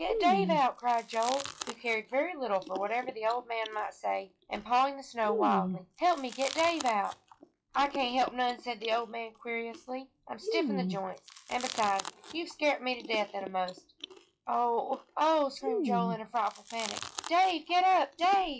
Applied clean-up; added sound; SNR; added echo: classical method log-MMSE.